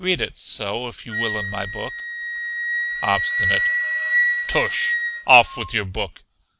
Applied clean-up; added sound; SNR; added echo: none; Wind instrument, woodwind instrument; 1 dB; none.